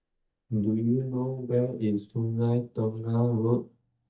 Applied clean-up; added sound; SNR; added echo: neural mask model DeepFilterNet 3.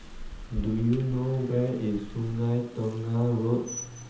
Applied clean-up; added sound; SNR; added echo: none; Rain; 12 dB; reverberation time 0.7 s.